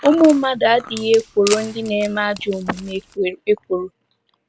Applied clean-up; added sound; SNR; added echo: none; Wood + Chewing, mastication; 15 dB; none.